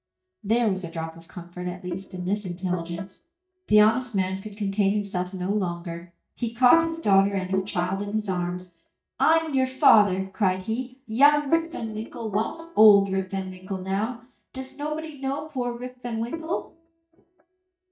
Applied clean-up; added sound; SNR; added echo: neural mask model DeepFilterNet 3.